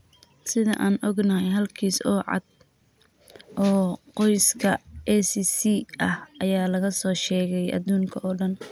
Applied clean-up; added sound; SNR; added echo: none; none; none; none.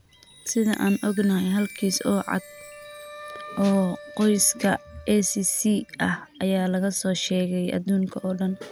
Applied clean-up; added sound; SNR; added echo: none; Wind instrument, woodwind instrument + Chime; 20 dB; none.